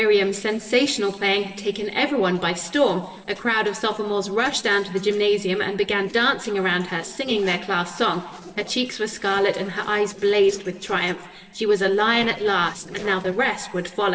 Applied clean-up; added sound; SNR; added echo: neural separator model SepFormer DNS4.